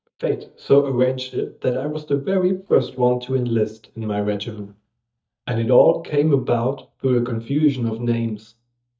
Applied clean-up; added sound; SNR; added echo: neural mask model DeepFilterNet 3.